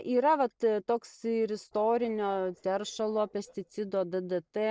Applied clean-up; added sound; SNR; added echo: neural separator model SepFormer DNS4.